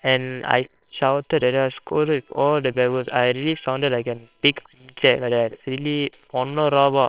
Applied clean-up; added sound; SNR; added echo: neural separator model SepFormer WHAMR!.